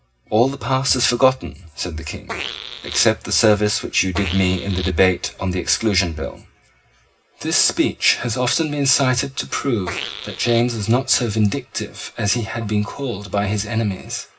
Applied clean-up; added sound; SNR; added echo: none; Fart; 12 dB; reverberation time 0.4 s.